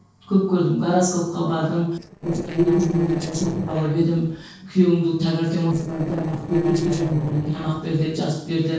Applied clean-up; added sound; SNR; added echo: neural separator model SepFormer DNS4.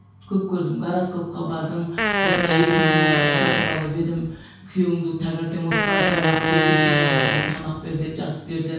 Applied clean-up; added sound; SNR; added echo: none; Fart; -4 dB; reverberation time 0.6 s.